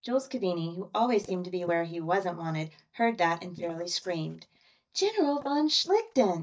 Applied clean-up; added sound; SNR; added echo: neural mask model DeepFilterNet 3.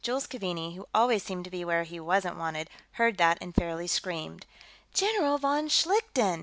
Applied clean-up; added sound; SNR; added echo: none; none; none; none.